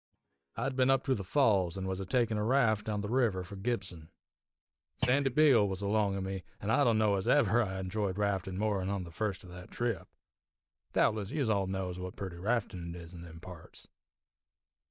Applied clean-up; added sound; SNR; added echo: neural mask model DeepFilterNet 3.